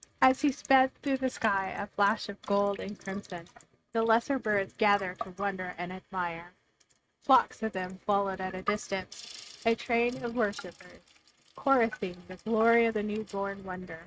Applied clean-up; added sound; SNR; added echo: neural mask model RNNoise.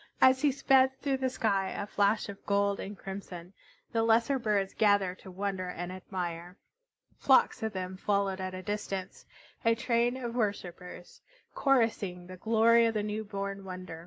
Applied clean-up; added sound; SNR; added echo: none; none; none; none.